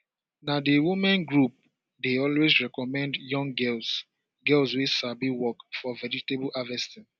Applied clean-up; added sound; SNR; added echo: none; none; none; none.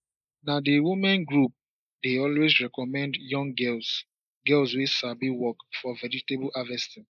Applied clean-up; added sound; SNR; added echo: neural mask model Resemble Enhance denoiser.